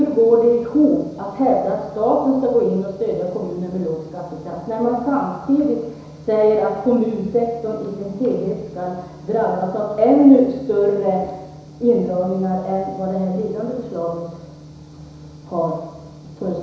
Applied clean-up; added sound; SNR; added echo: none; none; none; reverberation time 1.0 s.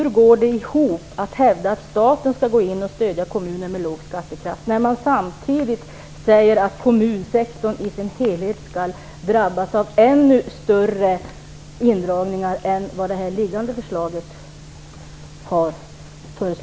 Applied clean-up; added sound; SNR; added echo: none; none; none; none.